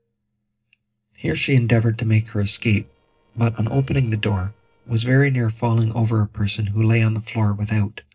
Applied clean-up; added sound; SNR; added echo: neural separator model SepFormer DNS4.